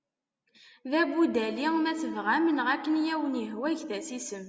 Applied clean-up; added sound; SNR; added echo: none; none; none; none.